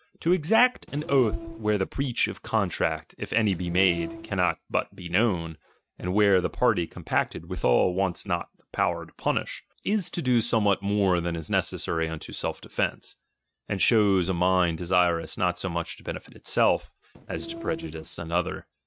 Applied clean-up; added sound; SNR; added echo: neural mask model RNNoise.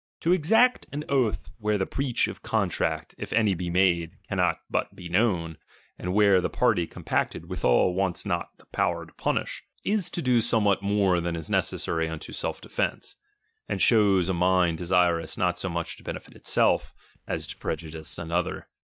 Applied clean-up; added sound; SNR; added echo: neural mask model DeepFilterNet 3.